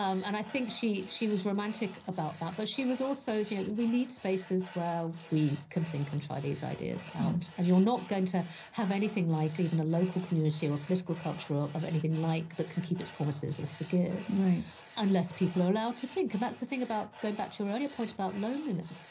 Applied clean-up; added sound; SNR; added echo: none; Tools; 19 dB; reverberation time 0.4 s.